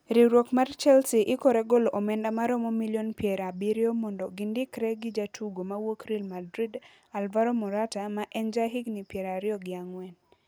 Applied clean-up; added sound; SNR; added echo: none; none; none; none.